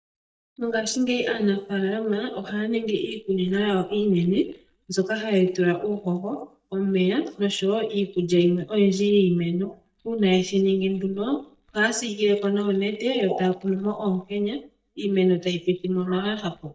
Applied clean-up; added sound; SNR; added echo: neural mask model DeepFilterNet 3.